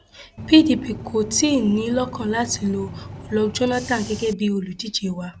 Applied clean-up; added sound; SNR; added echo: none; Bus / Engine; 13 dB; none.